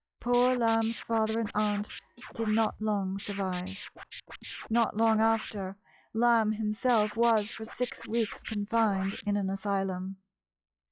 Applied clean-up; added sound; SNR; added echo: classical method log-MMSE.